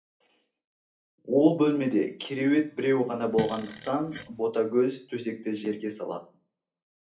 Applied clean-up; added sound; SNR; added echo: none; Fart; 11 dB; reverberation time 0.3 s.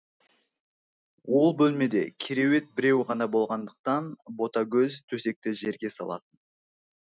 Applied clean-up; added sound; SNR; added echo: none; none; none; none.